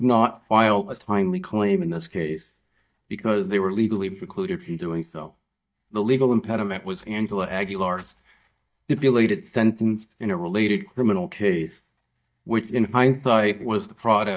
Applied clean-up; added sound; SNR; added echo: neural mask model DeepFilterNet 3.